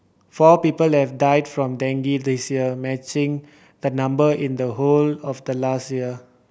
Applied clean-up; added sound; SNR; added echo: none; none; none; none.